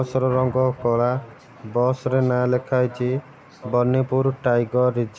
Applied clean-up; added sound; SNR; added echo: none; none; none; none.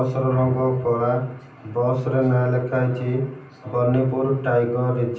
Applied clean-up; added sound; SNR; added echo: none; none; none; reverberation time 0.6 s.